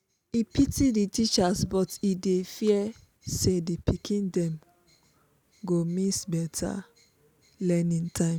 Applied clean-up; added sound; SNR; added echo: none; none; none; none.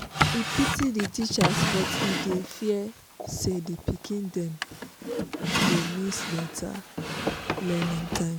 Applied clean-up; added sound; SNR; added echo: none; Drawer open or close; 0 dB; none.